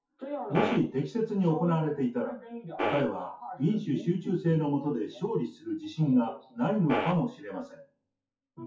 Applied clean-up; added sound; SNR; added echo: classical method WPE with log-MMSE.